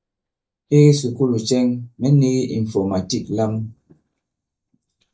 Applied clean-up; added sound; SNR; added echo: neural mask model DeepFilterNet 3.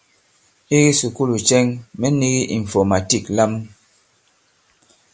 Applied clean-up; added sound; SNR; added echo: none; none; none; none.